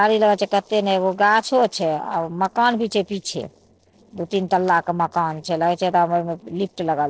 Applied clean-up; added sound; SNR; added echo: neural separator model SepFormer DNS4.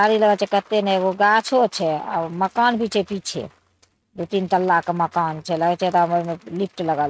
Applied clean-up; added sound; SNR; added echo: neural mask model RNNoise.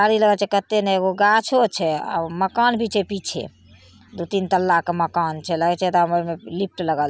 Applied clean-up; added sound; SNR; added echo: none; none; none; none.